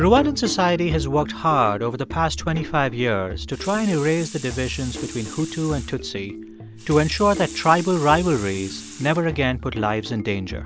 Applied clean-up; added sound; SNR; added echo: none; Sink (filling or washing) / Water tap, faucet; 18 dB; none.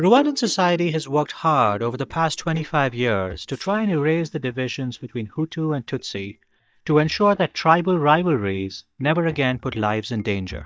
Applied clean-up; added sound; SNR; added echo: neural mask model DeepFilterNet 3.